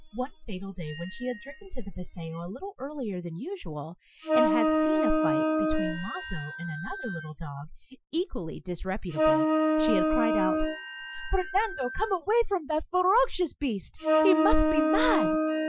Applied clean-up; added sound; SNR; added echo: classical method Wiener filter.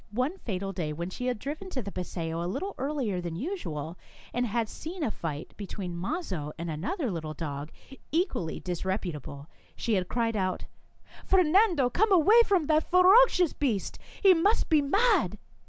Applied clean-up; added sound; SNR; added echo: none; none; none; none.